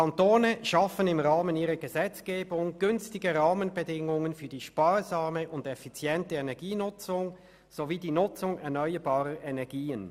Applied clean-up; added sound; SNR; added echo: none; none; none; none.